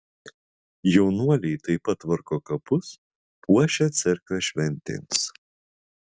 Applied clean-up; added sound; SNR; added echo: none; none; none; none.